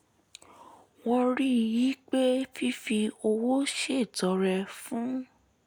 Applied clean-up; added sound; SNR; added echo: none; none; none; none.